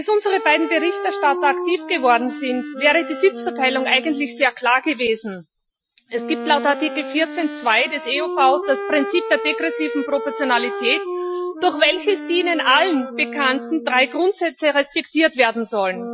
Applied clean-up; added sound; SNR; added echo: classical method Wiener filter.